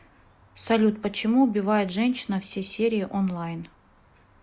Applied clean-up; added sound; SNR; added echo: none; none; none; none.